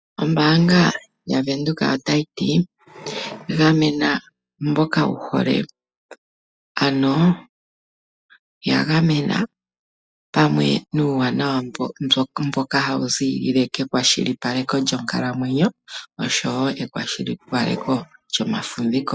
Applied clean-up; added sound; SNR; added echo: classical method spectral subtraction.